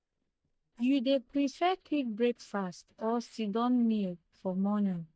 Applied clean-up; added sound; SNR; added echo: neural mask model DeepFilterNet 3.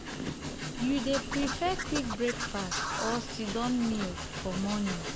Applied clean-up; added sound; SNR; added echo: none; Scratching (performance technique) + Train; 3 dB; none.